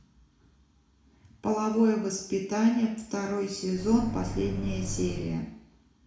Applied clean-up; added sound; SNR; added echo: none; Microwave oven; 6 dB; reverberation time 0.6 s.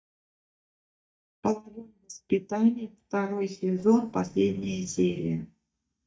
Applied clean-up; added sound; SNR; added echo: neural mask model DeepFilterNet 3.